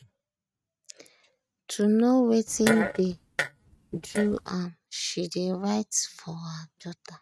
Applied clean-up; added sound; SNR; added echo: neural mask model RNNoise.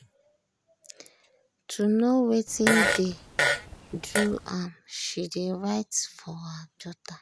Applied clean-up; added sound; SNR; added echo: none; Fart; -2 dB; none.